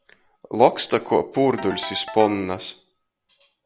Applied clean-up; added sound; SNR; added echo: none; Ringtone / Keyboard (musical); 15 dB; none.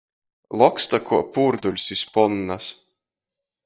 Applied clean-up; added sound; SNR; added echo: neural mask model DeepFilterNet 3.